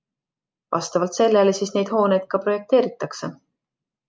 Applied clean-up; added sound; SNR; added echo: none; none; none; none.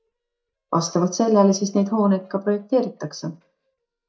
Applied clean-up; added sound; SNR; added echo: neural mask model DeepFilterNet 3.